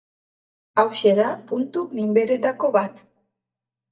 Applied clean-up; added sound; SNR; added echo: neural mask model DeepFilterNet 3.